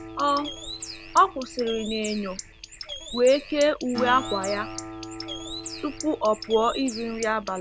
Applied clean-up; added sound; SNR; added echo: none; Bird + Acoustic guitar; 11 dB; none.